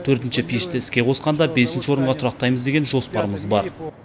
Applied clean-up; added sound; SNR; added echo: none; none; none; none.